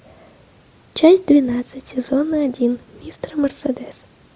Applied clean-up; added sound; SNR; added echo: none; none; none; none.